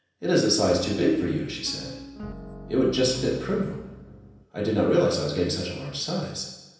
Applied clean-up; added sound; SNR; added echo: none; Piano; 14 dB; reverberation time 0.9 s.